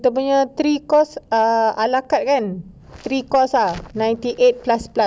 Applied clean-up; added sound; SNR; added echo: none; none; none; none.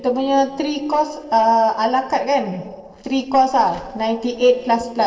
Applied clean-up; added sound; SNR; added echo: neural separator model SepFormer DNS4.